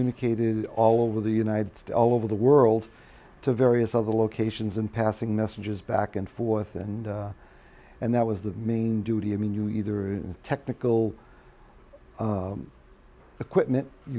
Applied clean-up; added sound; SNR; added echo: none; none; none; none.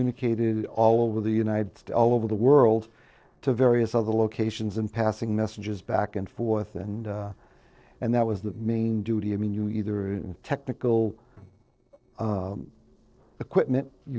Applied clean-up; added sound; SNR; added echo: neural separator model SepFormer DNS4.